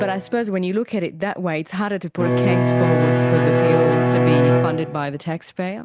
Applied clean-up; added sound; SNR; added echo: none; Bowed string instrument; -4 dB; none.